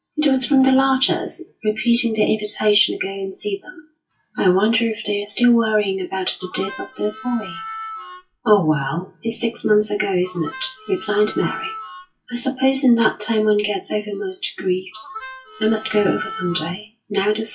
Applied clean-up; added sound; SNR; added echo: classical method WPE with log-MMSE.